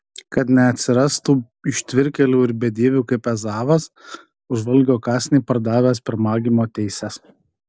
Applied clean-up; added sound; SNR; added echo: none; none; none; none.